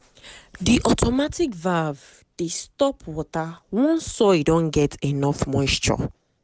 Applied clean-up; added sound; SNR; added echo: none; none; none; none.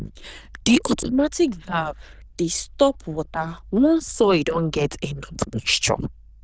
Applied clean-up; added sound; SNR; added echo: neural diffusion model UNIVERSE++.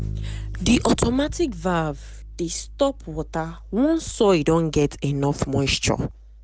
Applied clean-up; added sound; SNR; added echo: none; Bass guitar; 13 dB; none.